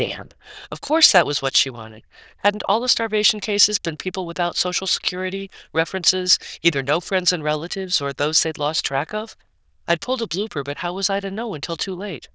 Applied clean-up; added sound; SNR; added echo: neural diffusion model UNIVERSE++.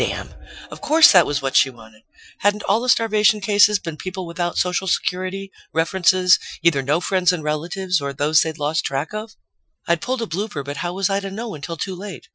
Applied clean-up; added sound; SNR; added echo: classical method Wiener filter.